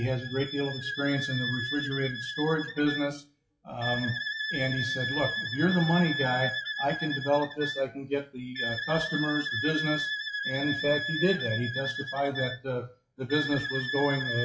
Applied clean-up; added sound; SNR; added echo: classical method WPE with log-MMSE.